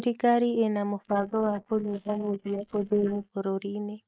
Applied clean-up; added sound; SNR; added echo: neural mask model Resemble Enhance denoiser.